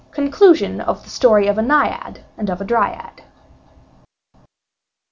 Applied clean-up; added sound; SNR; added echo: none; none; none; none.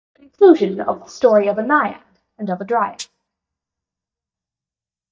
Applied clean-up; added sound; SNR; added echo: neural mask model DeepFilterNet 3.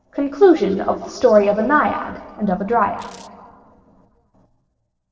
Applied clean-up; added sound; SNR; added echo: neural separator model SepFormer DNS4.